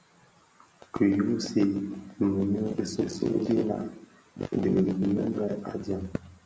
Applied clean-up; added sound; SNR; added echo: none; none; none; none.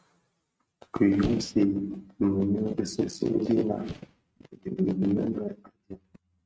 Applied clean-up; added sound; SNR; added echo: neural mask model RNNoise.